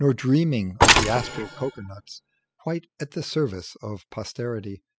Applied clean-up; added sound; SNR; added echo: classical method spectral subtraction.